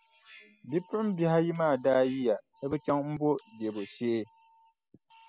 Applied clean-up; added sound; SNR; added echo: classical method spectral subtraction.